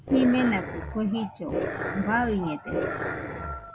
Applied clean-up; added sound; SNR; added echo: none; Growling; 4 dB; none.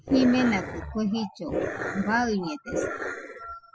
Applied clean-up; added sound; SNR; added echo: classical method spectral subtraction.